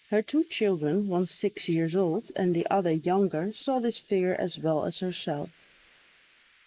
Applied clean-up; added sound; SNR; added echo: neural mask model Resemble Enhance denoiser.